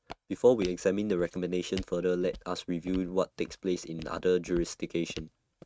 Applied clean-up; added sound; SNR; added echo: neural mask model RNNoise.